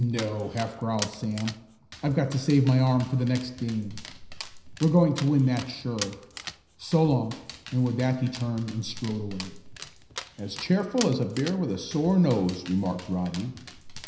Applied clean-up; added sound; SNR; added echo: none; Dog; 15 dB; reverberation time 0.9 s.